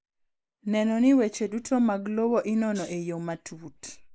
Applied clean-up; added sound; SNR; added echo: neural mask model Resemble Enhance denoiser.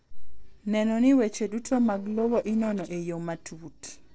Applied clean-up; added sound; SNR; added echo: neural separator model SepFormer DNS4.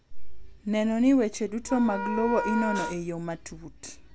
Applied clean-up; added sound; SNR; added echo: none; Wind instrument, woodwind instrument; 6 dB; none.